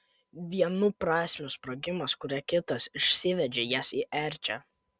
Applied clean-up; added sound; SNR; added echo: none; none; none; none.